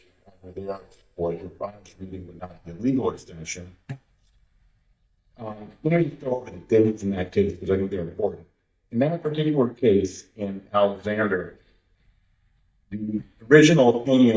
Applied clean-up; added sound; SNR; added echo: neural mask model DeepFilterNet 3.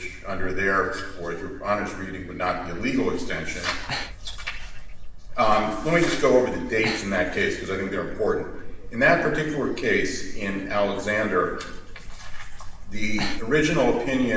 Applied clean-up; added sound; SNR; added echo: none; Breathing; 13 dB; reverberation time 1.0 s.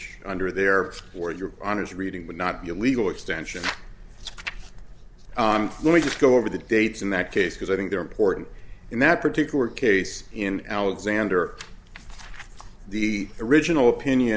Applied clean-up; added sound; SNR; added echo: none; none; none; none.